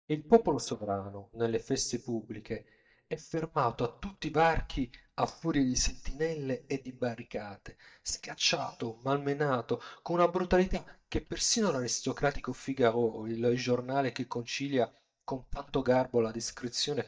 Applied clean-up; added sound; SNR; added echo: neural mask model DeepFilterNet 3.